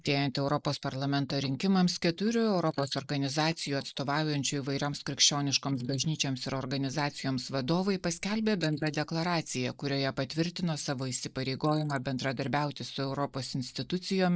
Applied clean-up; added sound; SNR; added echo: neural mask model Resemble Enhance denoiser.